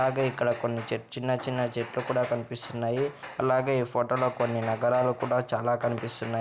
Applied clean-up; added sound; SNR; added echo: none; Hammer; 16 dB; none.